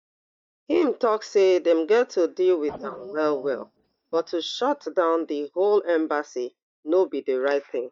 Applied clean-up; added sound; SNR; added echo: neural mask model DeepFilterNet 3.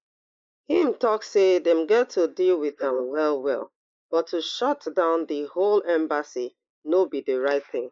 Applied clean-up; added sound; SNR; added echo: neural mask model Resemble Enhance denoiser.